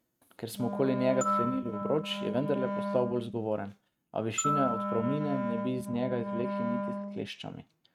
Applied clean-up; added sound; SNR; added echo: neural mask model RNNoise.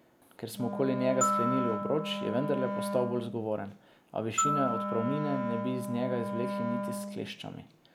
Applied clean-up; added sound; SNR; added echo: none; Wind instrument, woodwind instrument + Glockenspiel; 1 dB; none.